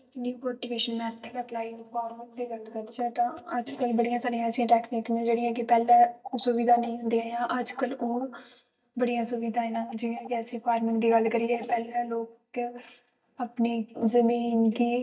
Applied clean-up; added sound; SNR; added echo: neural mask model DeepFilterNet 3.